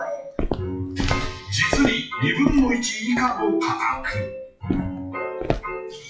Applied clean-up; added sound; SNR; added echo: classical method WPE with log-MMSE.